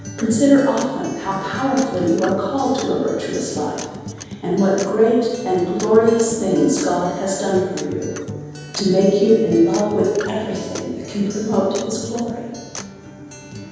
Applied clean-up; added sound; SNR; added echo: none; Acoustic guitar; 13 dB; reverberation time 1.2 s.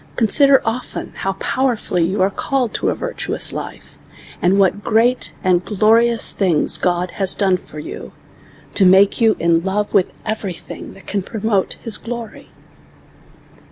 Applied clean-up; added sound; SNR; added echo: none; none; none; none.